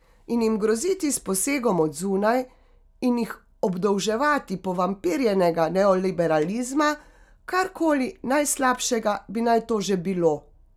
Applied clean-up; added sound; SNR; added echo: none; none; none; none.